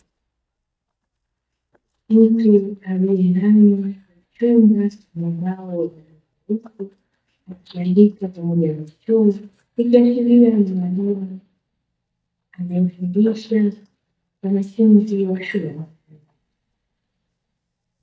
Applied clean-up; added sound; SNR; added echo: neural mask model DeepFilterNet 3.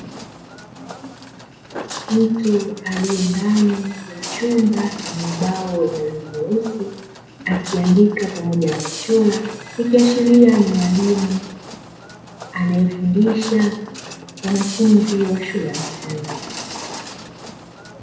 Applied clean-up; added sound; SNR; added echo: none; Walk, footsteps; 13 dB; reverberation time 0.7 s.